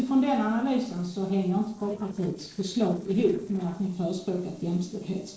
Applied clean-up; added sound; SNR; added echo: neural separator model SepFormer DNS4.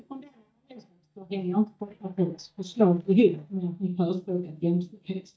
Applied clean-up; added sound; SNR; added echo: neural mask model DeepFilterNet 3.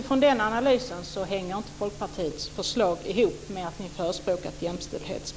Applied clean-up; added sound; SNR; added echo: none; none; none; none.